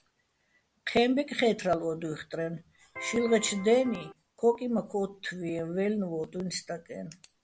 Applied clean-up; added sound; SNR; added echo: none; Electric guitar; 12 dB; none.